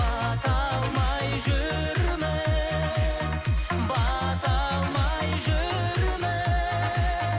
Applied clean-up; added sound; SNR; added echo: none; none; none; none.